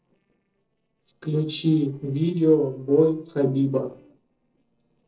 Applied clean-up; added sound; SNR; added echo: neural separator model SepFormer DNS4.